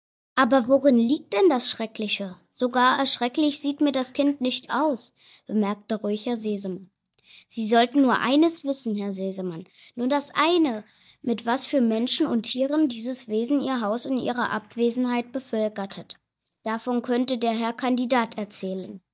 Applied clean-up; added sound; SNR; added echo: neural mask model DeepFilterNet 3.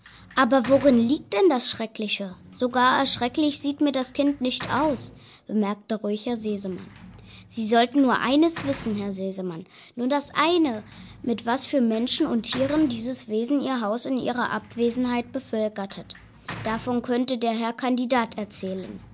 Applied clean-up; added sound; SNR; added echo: none; Sliding door / Slam; 19 dB; none.